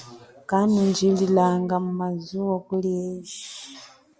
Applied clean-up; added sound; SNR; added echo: none; none; none; none.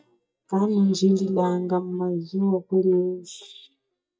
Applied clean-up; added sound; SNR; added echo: neural mask model DeepFilterNet 3.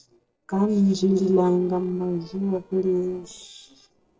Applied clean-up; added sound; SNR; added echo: neural separator model SepFormer DNS4.